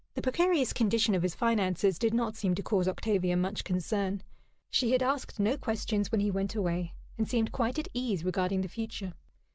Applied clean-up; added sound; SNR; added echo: none; none; none; none.